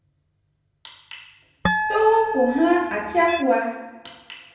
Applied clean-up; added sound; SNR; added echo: none; Harp; 3 dB; reverberation time 0.8 s.